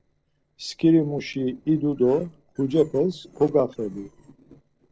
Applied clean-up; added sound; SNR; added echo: neural separator model SepFormer DNS4.